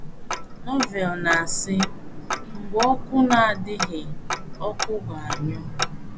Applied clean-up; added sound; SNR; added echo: none; Tick-tock; 5 dB; none.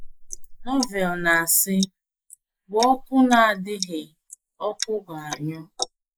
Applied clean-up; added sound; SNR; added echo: neural mask model Resemble Enhance denoiser.